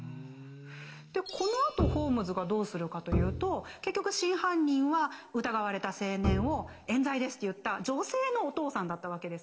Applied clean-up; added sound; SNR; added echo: none; Bowed string instrument; 3 dB; reverberation time 2.1 s.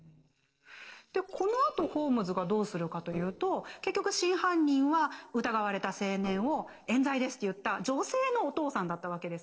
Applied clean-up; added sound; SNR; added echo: neural separator model SepFormer DNS4.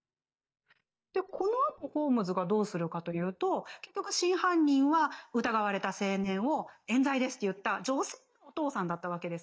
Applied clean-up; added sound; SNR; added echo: neural mask model DeepFilterNet 3.